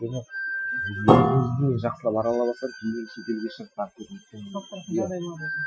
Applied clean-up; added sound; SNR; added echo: classical method Wiener filter.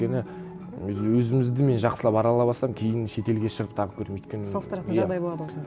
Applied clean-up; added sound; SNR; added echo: none; none; none; none.